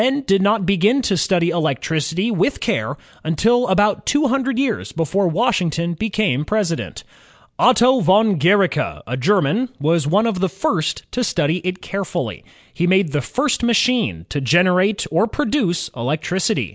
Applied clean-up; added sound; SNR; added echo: none; none; none; none.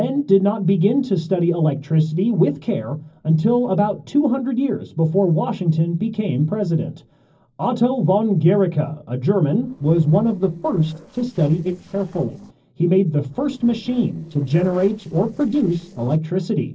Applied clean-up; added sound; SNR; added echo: neural separator model SepFormer DNS4.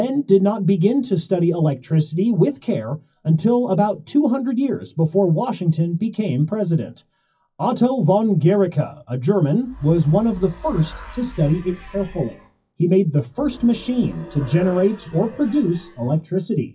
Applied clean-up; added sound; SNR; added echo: classical method WPE with log-MMSE.